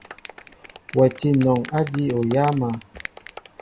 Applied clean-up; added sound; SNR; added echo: none; Clapping; 13 dB; none.